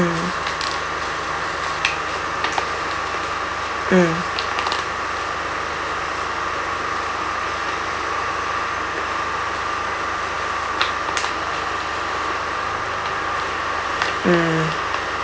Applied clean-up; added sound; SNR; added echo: none; none; none; none.